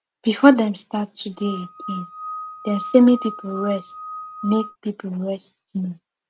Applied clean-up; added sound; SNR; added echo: none; Screech / Glass; 12 dB; none.